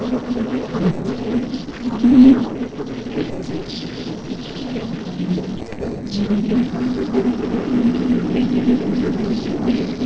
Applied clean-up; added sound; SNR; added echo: neural separator model SepFormer DNS4.